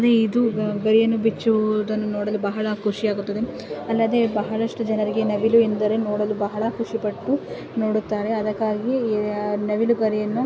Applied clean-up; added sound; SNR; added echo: none; none; none; none.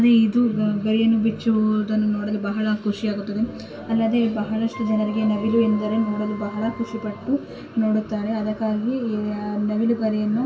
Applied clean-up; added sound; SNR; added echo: none; Wind instrument, woodwind instrument; 20 dB; reverberation time 0.2 s.